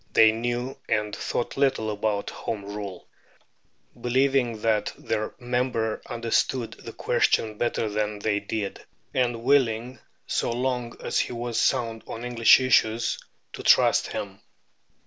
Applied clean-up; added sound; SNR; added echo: none; none; none; none.